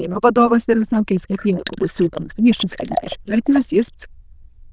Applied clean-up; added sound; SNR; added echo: neural diffusion model UNIVERSE++.